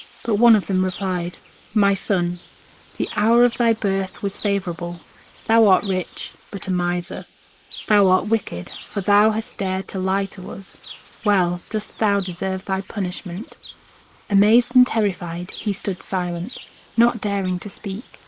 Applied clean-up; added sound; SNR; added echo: neural mask model Resemble Enhance denoiser.